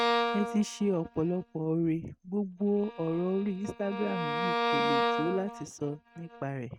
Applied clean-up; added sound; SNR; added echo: neural mask model RNNoise.